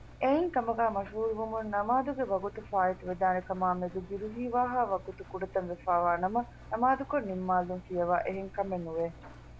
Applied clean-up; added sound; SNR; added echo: none; Engine; 18 dB; none.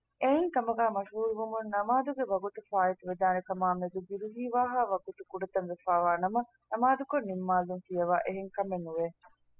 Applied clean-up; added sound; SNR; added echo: classical method spectral subtraction.